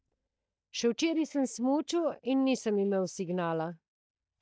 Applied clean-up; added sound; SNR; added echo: neural mask model DeepFilterNet 3.